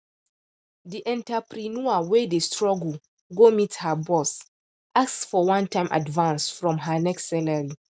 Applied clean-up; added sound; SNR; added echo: none; none; none; none.